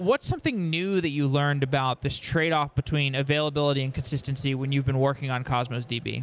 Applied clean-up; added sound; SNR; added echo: none; none; none; none.